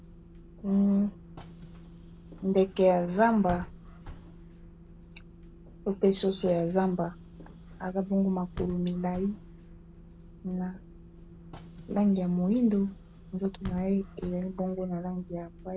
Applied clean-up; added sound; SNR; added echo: none; Bus / Engine; 16 dB; none.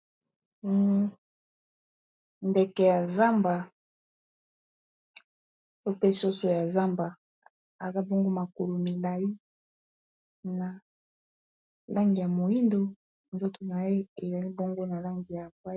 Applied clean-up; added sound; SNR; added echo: none; none; none; none.